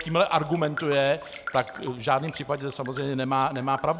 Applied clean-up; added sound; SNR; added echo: none; Raindrop; 16 dB; none.